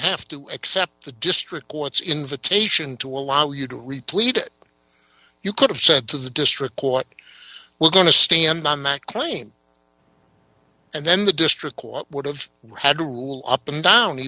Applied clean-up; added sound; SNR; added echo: none; none; none; none.